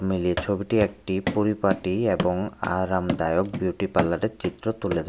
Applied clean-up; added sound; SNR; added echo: none; Run; 9 dB; none.